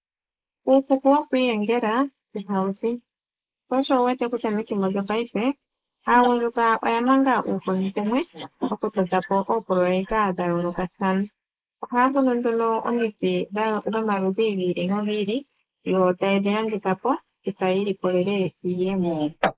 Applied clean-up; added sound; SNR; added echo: neural mask model Resemble Enhance denoiser.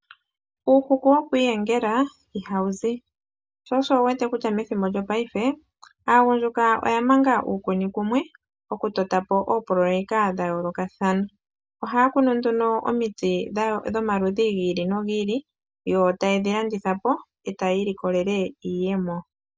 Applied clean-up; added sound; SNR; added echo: none; none; none; none.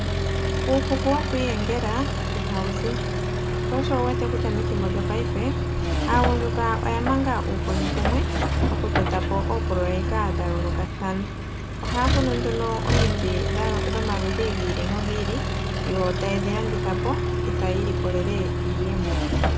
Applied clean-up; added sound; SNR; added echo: none; Accelerating, revving, vroom; -4 dB; none.